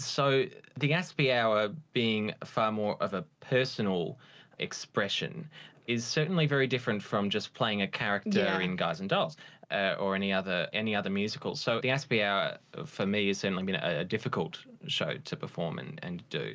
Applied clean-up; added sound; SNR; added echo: none; none; none; none.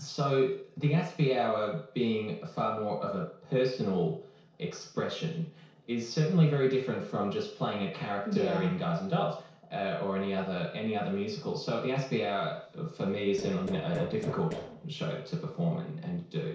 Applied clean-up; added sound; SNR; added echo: neural separator model SepFormer DNS4.